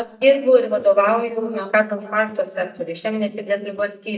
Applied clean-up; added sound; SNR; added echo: neural mask model DeepFilterNet 3.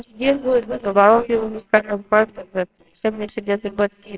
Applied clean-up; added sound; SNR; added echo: neural separator model SepFormer WHAMR!.